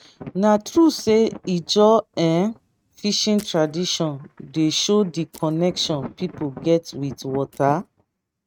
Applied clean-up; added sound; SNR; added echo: neural mask model RNNoise.